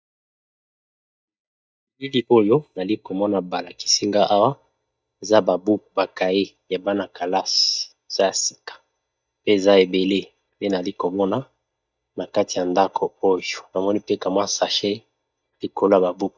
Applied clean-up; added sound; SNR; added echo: neural mask model DeepFilterNet 3.